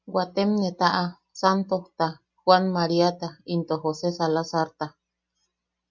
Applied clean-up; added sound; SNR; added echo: none; none; none; none.